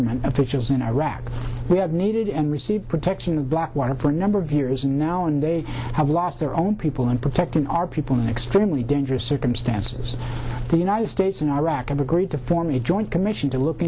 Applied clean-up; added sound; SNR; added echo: none; none; none; none.